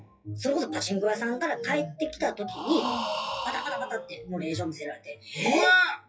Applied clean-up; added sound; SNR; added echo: classical method WPE with log-MMSE.